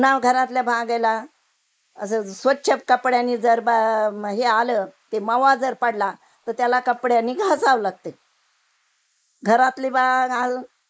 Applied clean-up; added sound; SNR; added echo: neural mask model Resemble Enhance denoiser.